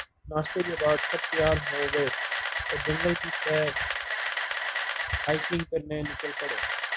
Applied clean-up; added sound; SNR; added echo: none; Camera; 0 dB; none.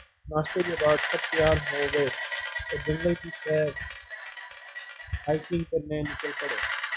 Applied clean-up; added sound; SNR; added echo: classical method log-MMSE.